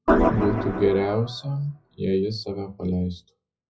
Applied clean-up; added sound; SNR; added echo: classical method WPE with log-MMSE.